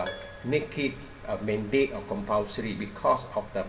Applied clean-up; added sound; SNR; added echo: none; Keyboard (musical); 17 dB; reverberation time 2.3 s.